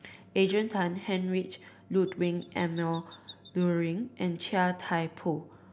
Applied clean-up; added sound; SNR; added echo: none; Chirp, tweet; 15 dB; none.